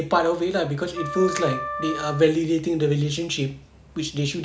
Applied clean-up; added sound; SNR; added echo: none; Wind instrument, woodwind instrument; 9 dB; none.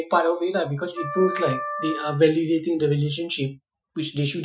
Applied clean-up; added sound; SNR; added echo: classical method Wiener filter.